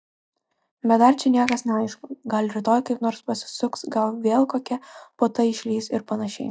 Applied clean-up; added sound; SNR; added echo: classical method log-MMSE.